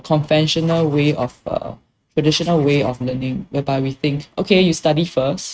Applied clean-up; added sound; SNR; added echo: neural mask model RNNoise.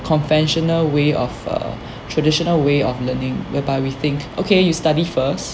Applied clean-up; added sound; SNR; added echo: none; none; none; none.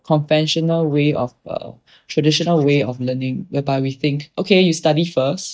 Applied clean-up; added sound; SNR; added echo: neural mask model DeepFilterNet 3.